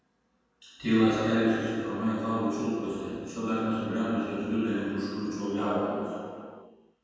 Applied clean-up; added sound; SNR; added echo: none; none; none; reverberation time 2.0 s.